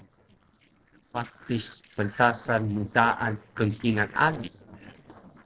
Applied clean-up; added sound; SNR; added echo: neural separator model SepFormer DNS4.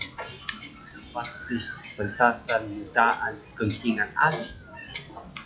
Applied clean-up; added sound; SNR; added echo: classical method log-MMSE.